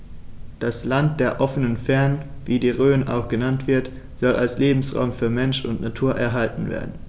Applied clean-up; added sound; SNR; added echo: none; none; none; none.